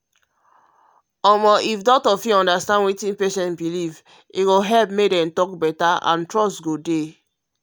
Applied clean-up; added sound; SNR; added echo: none; none; none; none.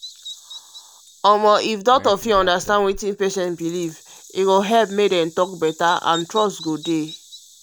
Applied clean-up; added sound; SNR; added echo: none; Bird vocalization, bird call, bird song; 19 dB; none.